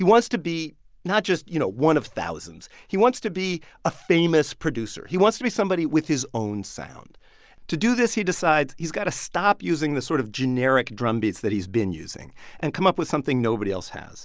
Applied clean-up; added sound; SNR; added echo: none; none; none; none.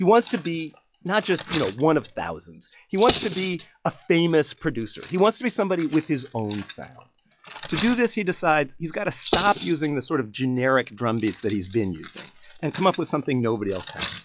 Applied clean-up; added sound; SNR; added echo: classical method log-MMSE.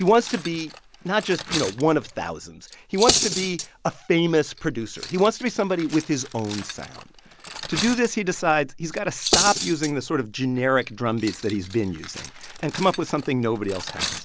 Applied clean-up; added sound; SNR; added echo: none; Cutlery, silverware; 7 dB; none.